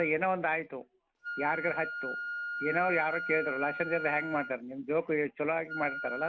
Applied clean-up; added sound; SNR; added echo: none; Wind instrument, woodwind instrument; 7 dB; none.